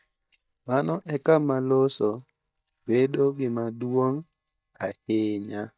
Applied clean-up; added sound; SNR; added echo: neural mask model DeepFilterNet 3.